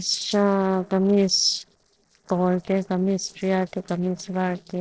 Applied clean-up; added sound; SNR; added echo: neural separator model SepFormer DNS4.